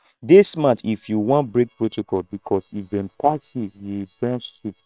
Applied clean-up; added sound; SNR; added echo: neural separator model SepFormer WHAM!.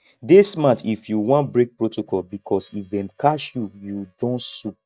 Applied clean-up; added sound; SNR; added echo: neural mask model DeepFilterNet 3.